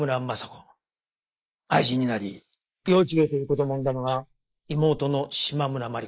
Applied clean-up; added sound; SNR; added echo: neural mask model Resemble Enhance denoiser.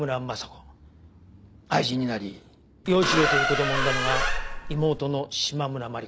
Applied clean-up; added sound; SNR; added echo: none; Squeak; -2 dB; none.